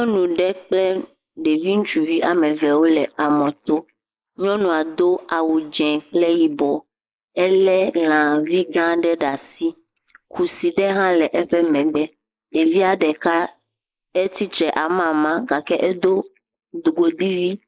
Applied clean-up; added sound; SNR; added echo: neural mask model Resemble Enhance denoiser.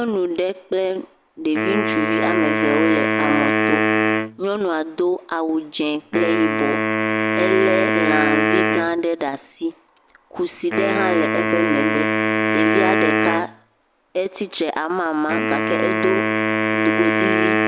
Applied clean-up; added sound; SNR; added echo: none; Wind instrument, woodwind instrument; -1 dB; none.